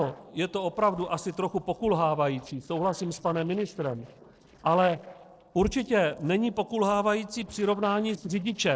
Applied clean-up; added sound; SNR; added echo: neural separator model SepFormer DNS4.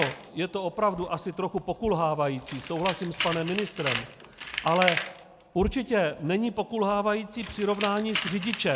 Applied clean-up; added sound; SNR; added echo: none; Tools; 8 dB; none.